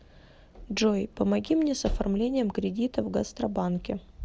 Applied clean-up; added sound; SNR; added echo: none; none; none; none.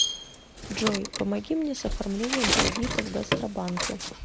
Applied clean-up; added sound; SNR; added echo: none; Bird; 0 dB; none.